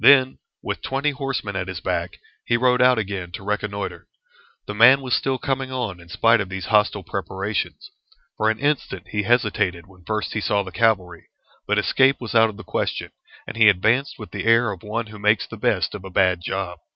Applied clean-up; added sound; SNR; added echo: none; none; none; none.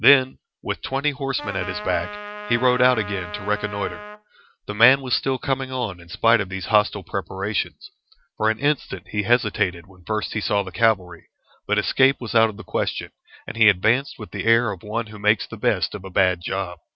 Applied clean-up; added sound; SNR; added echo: none; Trumpet; 11 dB; none.